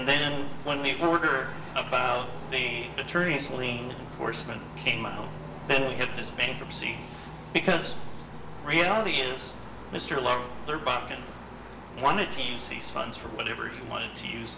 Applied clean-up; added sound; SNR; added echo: none; Cricket; 12 dB; reverberation time 1.0 s.